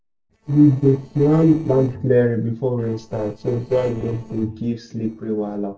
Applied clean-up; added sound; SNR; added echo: neural separator model SepFormer DNS4.